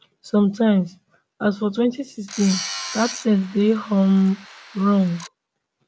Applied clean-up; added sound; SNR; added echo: none; Tools; 13 dB; none.